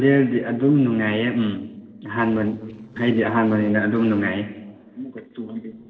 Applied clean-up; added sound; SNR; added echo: neural separator model SepFormer DNS4.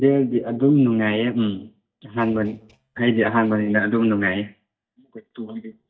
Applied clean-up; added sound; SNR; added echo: neural mask model DeepFilterNet 3.